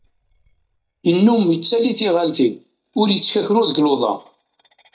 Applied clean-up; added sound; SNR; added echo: neural mask model DeepFilterNet 3.